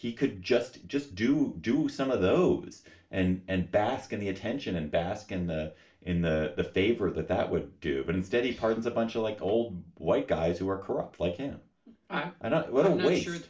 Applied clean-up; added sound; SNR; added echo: none; none; none; reverberation time 0.3 s.